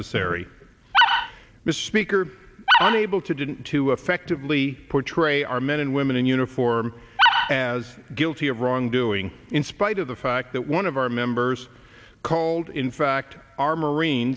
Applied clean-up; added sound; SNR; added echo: none; Animal; -4 dB; none.